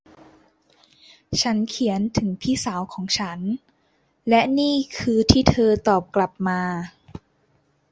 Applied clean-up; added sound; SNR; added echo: none; none; none; none.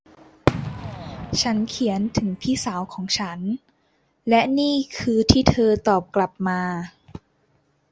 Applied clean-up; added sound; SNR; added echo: none; Fireworks; 8 dB; none.